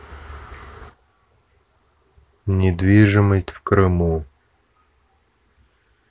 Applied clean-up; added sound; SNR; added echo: none; none; none; none.